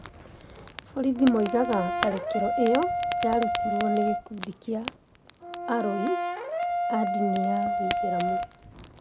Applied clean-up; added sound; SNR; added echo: none; Fire + Brass instrument; 0 dB; none.